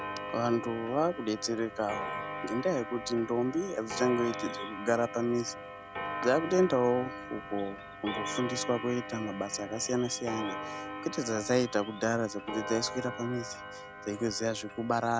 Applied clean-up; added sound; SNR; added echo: none; Clock; 8 dB; none.